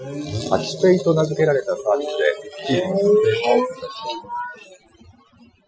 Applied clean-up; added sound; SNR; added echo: classical method Wiener filter.